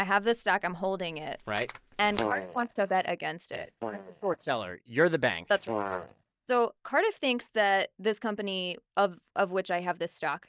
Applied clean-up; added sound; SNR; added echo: neural mask model DeepFilterNet 3.